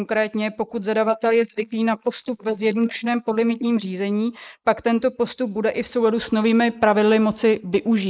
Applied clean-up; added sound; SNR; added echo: neural mask model Resemble Enhance denoiser.